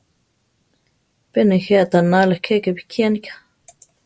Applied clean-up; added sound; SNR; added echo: none; none; none; none.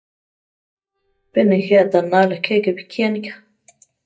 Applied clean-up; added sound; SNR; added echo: neural mask model DeepFilterNet 3.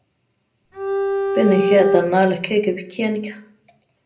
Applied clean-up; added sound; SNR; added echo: none; Bowed string instrument; 0 dB; reverberation time 0.5 s.